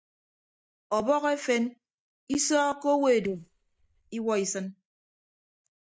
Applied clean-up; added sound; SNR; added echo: neural mask model DeepFilterNet 3.